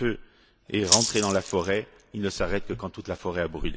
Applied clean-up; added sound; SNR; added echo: none; Rattle (instrument); 0 dB; none.